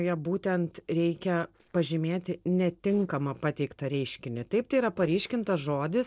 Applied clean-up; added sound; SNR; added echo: neural separator model SepFormer DNS4.